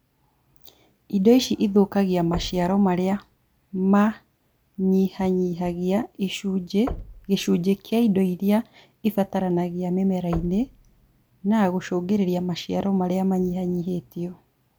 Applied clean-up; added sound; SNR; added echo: none; Knock; 18 dB; none.